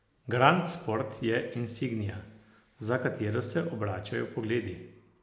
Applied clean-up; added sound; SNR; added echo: none; none; none; none.